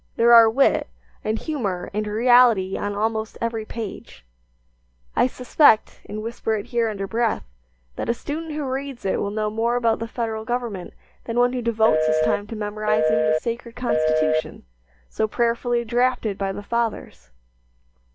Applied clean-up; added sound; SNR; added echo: none; Telephone; -1 dB; none.